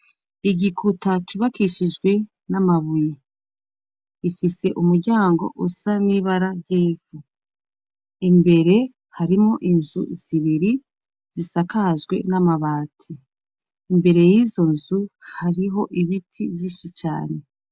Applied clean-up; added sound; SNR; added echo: none; none; none; none.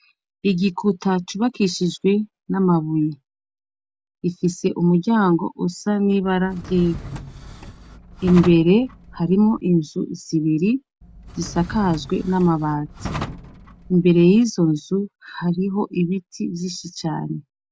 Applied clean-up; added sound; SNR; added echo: none; Drawer open or close; 14 dB; none.